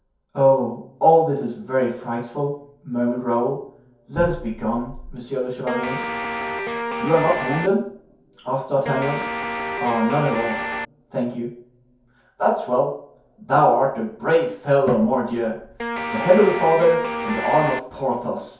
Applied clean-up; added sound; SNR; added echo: none; Guitar; 5 dB; reverberation time 0.6 s.